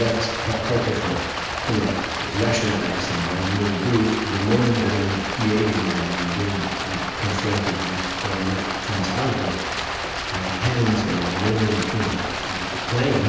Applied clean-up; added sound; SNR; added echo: none; Stream; 3 dB; reverberation time 1.1 s.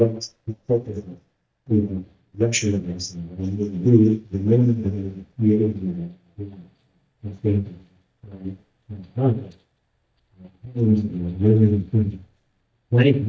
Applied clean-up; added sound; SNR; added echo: neural mask model DeepFilterNet 3.